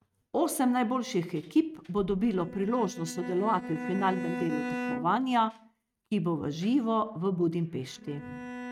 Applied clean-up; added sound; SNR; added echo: neural mask model RNNoise.